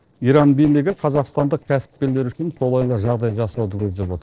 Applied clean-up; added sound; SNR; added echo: neural separator model SepFormer DNS4.